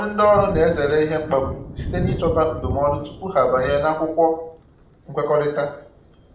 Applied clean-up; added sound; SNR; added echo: none; Thunder; 10 dB; reverberation time 0.5 s.